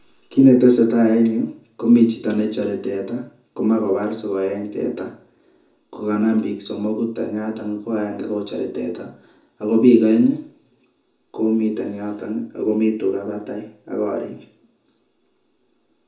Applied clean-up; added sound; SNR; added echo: none; none; none; reverberation time 0.6 s.